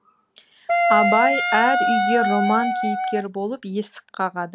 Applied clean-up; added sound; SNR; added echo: none; Wind instrument, woodwind instrument; -3 dB; none.